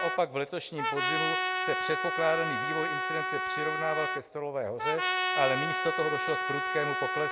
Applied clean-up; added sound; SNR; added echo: none; Trumpet; -1 dB; none.